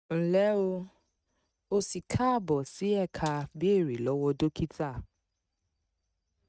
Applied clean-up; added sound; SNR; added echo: neural mask model RNNoise.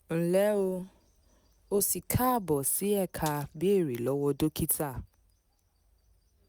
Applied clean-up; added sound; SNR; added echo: none; Splash, splatter; 19 dB; none.